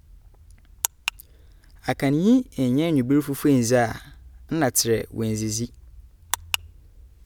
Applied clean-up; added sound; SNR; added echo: none; none; none; none.